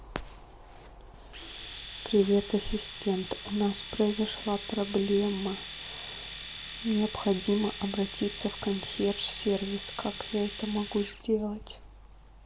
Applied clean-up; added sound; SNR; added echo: none; Domestic sounds, home sounds; 9 dB; none.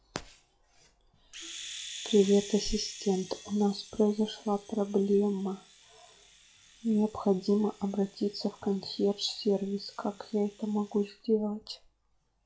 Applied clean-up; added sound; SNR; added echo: classical method log-MMSE.